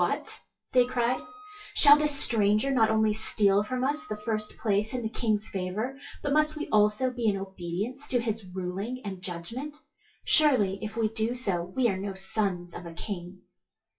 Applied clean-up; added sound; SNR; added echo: classical method WPE with log-MMSE.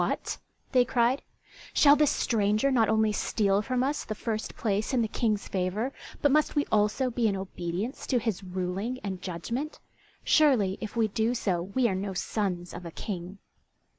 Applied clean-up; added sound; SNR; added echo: none; none; none; none.